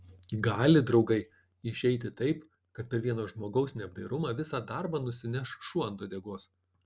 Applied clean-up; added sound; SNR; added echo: none; none; none; none.